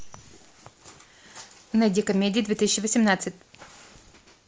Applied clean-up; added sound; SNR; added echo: none; none; none; none.